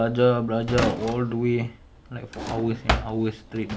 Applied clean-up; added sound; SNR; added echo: none; Drawer open or close; 6 dB; none.